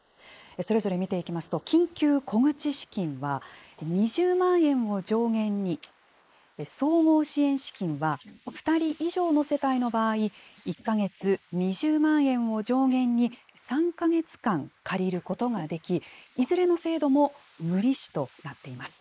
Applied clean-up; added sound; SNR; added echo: neural mask model Resemble Enhance denoiser.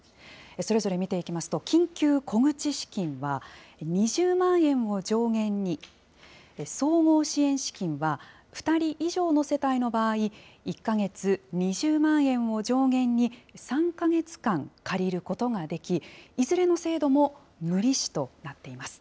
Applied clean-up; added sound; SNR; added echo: none; none; none; none.